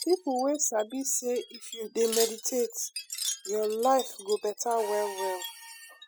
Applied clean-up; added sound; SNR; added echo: classical method spectral subtraction.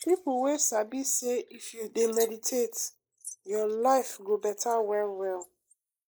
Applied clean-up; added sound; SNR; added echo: neural mask model Resemble Enhance denoiser.